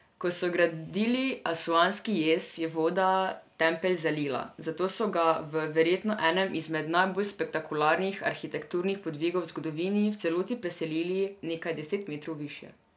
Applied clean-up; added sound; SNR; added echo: none; none; none; none.